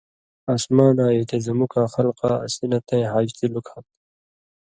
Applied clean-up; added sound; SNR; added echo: none; none; none; none.